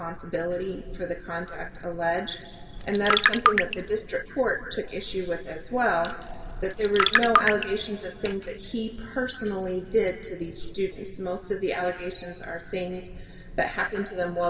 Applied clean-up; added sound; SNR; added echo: none; Trickle, dribble; -4 dB; reverberation time 1.8 s.